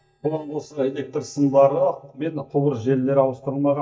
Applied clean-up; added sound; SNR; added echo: neural mask model DeepFilterNet 3.